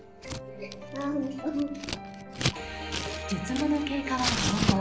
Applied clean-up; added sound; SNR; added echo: none; Scissors; 2 dB; reverberation time 0.5 s.